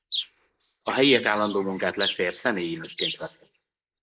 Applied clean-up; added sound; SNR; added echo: neural mask model Resemble Enhance denoiser.